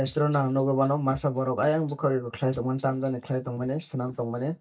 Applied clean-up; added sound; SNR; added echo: neural mask model DeepFilterNet 3.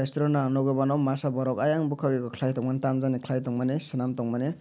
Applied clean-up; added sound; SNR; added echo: none; none; none; none.